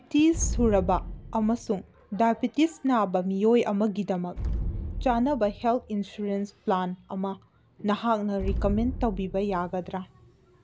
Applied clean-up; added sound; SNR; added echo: none; Explosion; 9 dB; none.